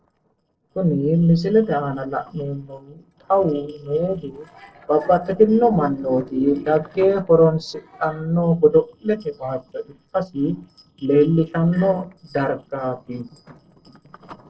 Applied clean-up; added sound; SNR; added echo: neural separator model SepFormer DNS4.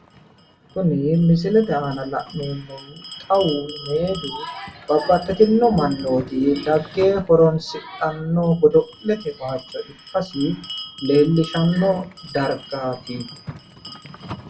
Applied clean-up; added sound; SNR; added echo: none; Bell; 18 dB; reverberation time 0.1 s.